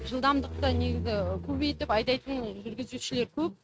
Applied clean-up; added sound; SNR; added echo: neural mask model RNNoise.